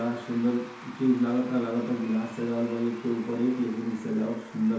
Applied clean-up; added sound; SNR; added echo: none; Applause / Crowd / Cheering; 19 dB; reverberation time 0.5 s.